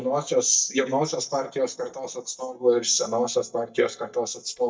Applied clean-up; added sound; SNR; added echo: neural mask model DeepFilterNet 3.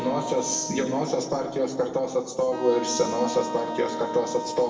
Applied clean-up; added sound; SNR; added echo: none; Wind instrument, woodwind instrument; 8 dB; reverberation time 1.0 s.